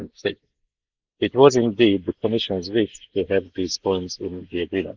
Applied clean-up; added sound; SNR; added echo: neural mask model Resemble Enhance denoiser.